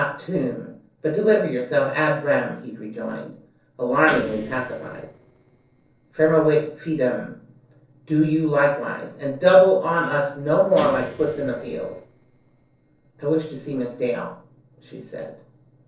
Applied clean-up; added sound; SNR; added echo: neural separator model SepFormer DNS4.